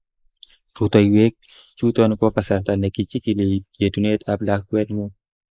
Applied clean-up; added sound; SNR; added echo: neural mask model Resemble Enhance denoiser.